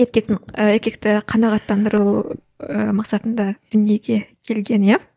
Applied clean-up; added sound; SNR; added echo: neural mask model DeepFilterNet 3.